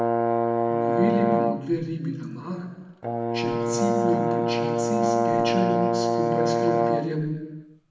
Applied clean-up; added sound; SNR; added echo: none; Brass instrument; -5 dB; reverberation time 1.2 s.